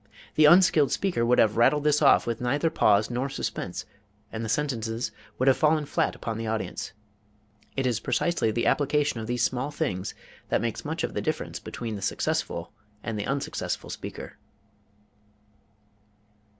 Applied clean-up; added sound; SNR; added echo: none; none; none; none.